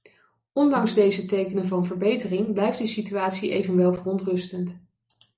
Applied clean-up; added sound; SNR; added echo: none; Snare drum; 15 dB; none.